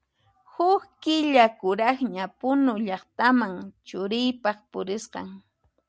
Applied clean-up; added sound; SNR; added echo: none; none; none; none.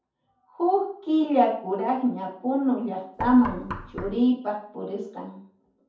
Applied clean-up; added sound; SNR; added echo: none; Knock; 11 dB; reverberation time 0.6 s.